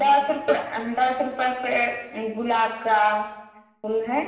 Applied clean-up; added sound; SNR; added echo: none; Cowbell; 14 dB; reverberation time 1.0 s.